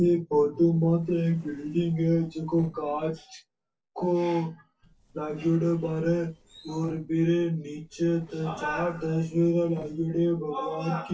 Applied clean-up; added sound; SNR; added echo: neural separator model SepFormer DNS4.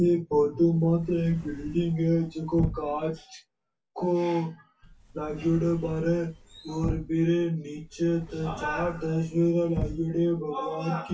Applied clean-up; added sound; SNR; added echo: none; Sliding door / Slam / Wood; 12 dB; reverberation time 0.1 s.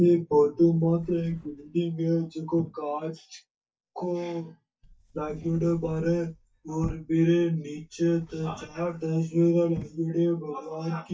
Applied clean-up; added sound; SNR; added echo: neural mask model DeepFilterNet 3.